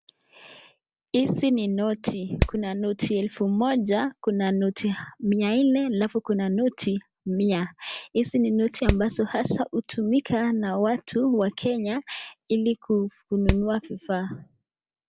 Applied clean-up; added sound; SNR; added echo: none; Hammer; -1 dB; none.